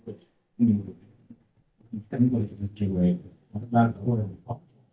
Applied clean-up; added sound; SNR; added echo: neural mask model DeepFilterNet 3.